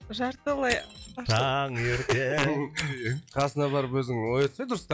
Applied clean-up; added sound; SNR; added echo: classical method log-MMSE.